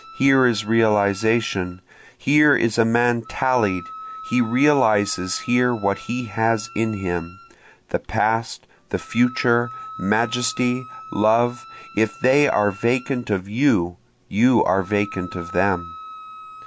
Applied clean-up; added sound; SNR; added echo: none; Wind instrument, woodwind instrument; 18 dB; none.